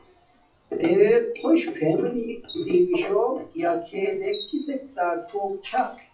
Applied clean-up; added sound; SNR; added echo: classical method WPE with log-MMSE.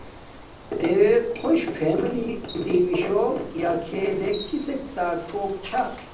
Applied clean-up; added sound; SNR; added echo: none; Bicycle; 17 dB; reverberation time 0.6 s.